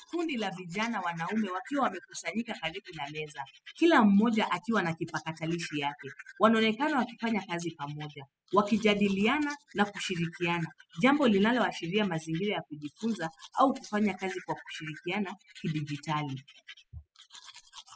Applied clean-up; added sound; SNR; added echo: classical method spectral subtraction.